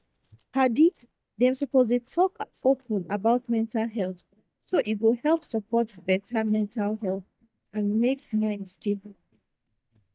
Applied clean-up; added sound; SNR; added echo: neural mask model DeepFilterNet 3.